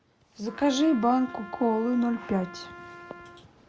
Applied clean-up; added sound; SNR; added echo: none; Trumpet; 17 dB; none.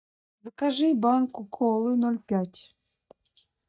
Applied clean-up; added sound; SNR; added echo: neural mask model DeepFilterNet 3.